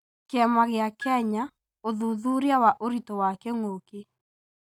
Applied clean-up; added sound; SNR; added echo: neural mask model RNNoise.